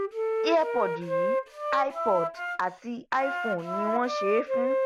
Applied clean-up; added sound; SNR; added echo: none; Wind instrument, woodwind instrument; 0 dB; none.